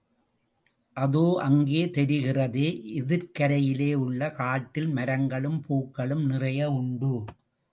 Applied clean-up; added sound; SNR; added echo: none; none; none; none.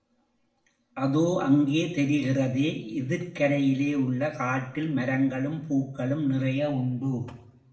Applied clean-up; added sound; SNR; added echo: none; none; none; reverberation time 0.7 s.